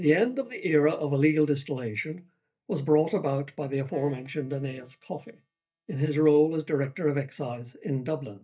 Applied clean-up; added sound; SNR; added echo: neural mask model DeepFilterNet 3.